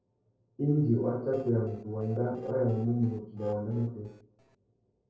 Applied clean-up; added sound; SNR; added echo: neural separator model SepFormer DNS4.